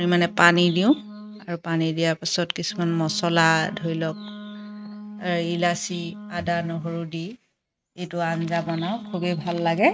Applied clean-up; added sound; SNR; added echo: neural mask model RNNoise.